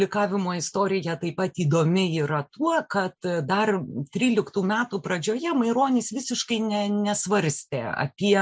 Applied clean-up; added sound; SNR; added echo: none; none; none; none.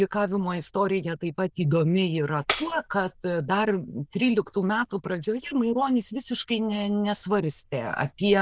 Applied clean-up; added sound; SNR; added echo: neural diffusion model UNIVERSE++.